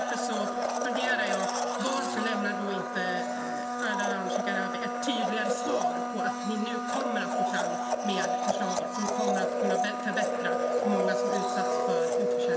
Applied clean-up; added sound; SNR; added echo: none; Domestic sounds, home sounds; -4 dB; reverberation time 2.2 s.